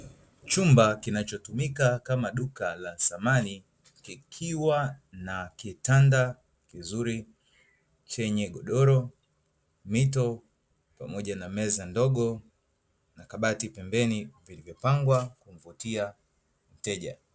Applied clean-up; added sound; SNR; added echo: none; none; none; none.